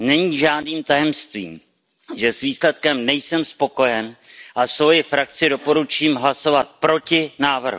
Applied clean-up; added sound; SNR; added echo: none; none; none; none.